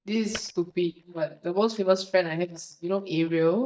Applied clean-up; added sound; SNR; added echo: neural mask model DeepFilterNet 3.